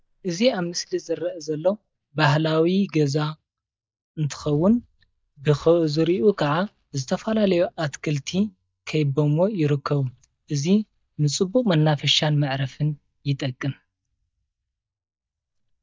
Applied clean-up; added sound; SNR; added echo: neural mask model DeepFilterNet 3.